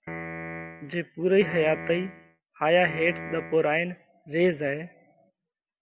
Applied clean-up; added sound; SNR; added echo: none; Piano; 11 dB; none.